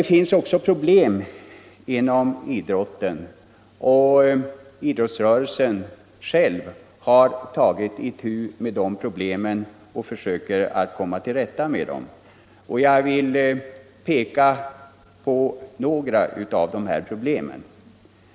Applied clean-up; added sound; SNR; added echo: none; none; none; none.